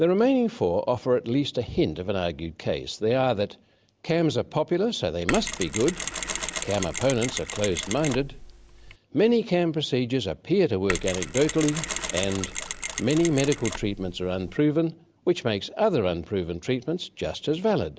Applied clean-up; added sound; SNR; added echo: none; Mechanisms; 8 dB; none.